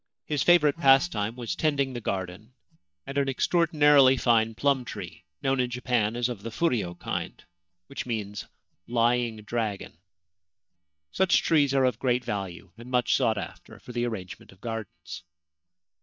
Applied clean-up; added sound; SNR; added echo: neural mask model DeepFilterNet 3.